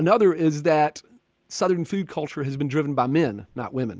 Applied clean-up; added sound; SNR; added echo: none; none; none; none.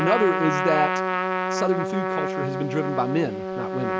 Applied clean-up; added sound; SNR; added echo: none; Trumpet; 0 dB; none.